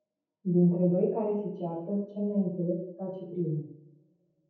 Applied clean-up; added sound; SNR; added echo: none; none; none; reverberation time 0.9 s.